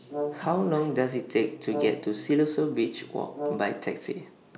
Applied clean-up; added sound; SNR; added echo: none; Brass instrument; 9 dB; none.